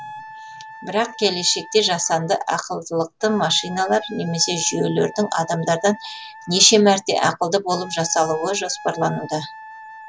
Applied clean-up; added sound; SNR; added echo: none; Wind instrument, woodwind instrument; 17 dB; none.